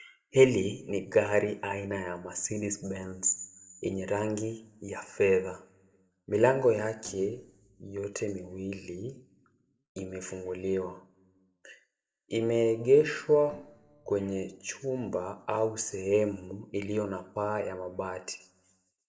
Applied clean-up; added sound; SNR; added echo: neural separator model SepFormer DNS4.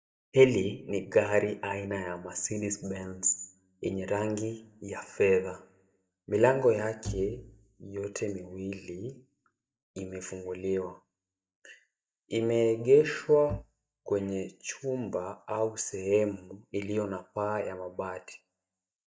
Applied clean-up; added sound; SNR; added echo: neural mask model DeepFilterNet 3.